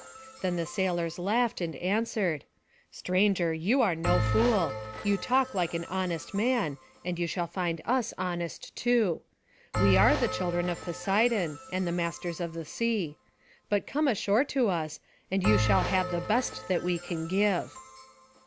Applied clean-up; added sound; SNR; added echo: none; Bell; 8 dB; none.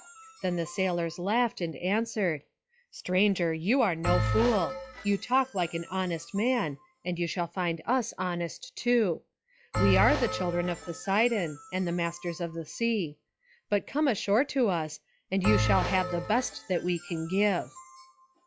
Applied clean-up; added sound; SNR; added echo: classical method log-MMSE.